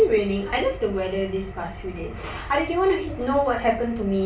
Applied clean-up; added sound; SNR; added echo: none; Engine; 15 dB; reverberation time 0.3 s.